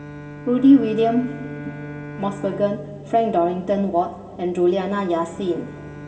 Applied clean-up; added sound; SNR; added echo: none; Bowed string instrument; 15 dB; reverberation time 2.6 s.